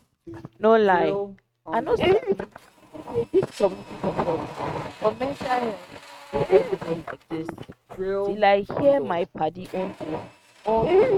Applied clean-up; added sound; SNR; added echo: neural mask model RNNoise.